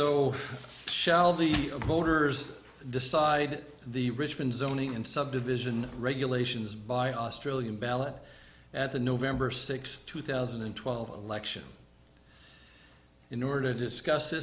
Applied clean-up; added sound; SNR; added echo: none; none; none; none.